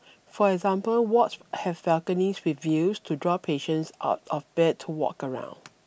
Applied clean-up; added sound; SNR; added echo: none; none; none; none.